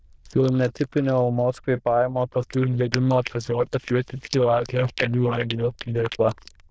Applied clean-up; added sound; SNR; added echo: neural diffusion model UNIVERSE++.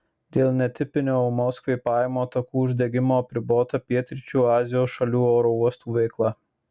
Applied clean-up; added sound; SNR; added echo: none; none; none; none.